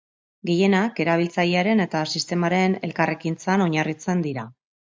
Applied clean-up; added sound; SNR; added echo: none; none; none; none.